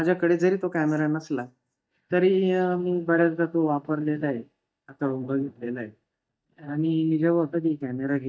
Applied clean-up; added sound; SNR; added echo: neural mask model DeepFilterNet 3.